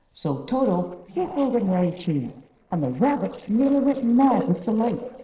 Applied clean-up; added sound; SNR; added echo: neural separator model SepFormer DNS4.